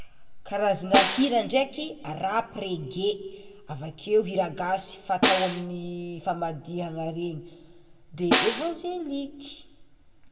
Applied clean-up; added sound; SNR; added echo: none; Snare drum; 0 dB; reverberation time 0.9 s.